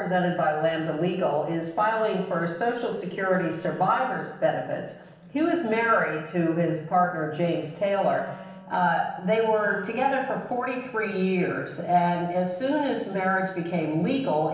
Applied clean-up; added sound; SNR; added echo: neural separator model SepFormer DNS4.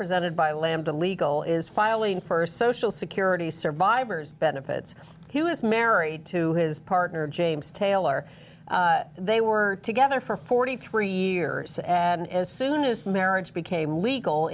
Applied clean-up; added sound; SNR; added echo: none; none; none; none.